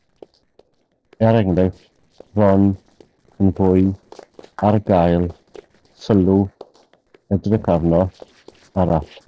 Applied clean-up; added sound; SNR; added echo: neural separator model SepFormer DNS4.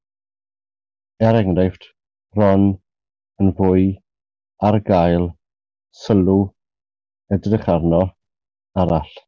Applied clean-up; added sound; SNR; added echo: none; none; none; none.